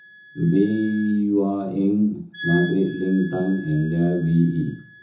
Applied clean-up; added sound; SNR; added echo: none; Wind instrument, woodwind instrument; 16 dB; reverberation time 0.6 s.